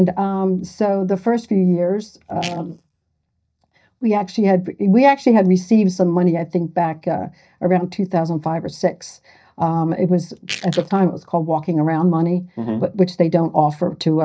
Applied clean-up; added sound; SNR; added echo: neural mask model DeepFilterNet 3.